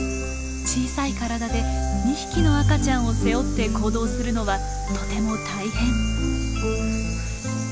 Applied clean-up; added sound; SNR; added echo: none; none; none; none.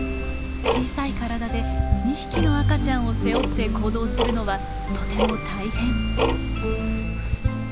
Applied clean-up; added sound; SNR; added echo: none; Tick-tock; 5 dB; none.